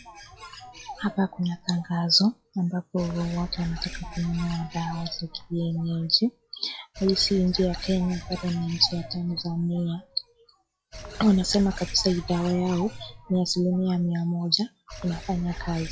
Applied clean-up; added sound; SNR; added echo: classical method log-MMSE.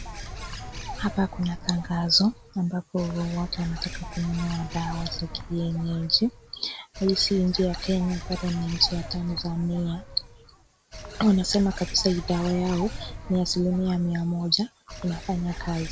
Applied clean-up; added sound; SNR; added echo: none; Bird; 11 dB; none.